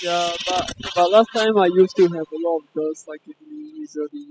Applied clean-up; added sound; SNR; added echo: classical method spectral subtraction.